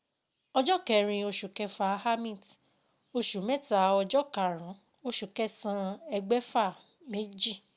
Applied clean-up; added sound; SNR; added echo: none; none; none; none.